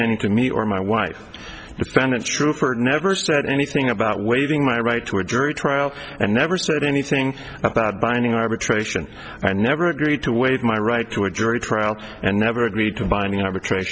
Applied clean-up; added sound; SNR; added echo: none; none; none; none.